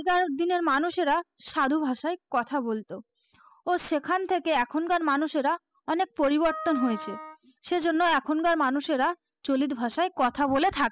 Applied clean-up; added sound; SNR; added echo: classical method spectral subtraction.